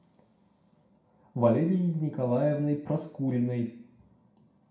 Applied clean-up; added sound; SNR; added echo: none; none; none; reverberation time 0.5 s.